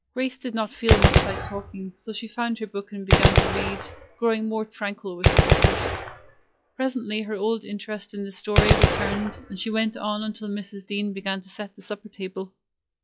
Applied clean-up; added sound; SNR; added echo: classical method log-MMSE.